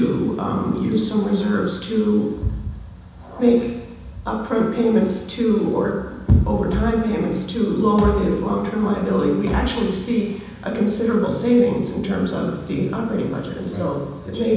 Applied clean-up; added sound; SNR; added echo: none; none; none; reverberation time 1.1 s.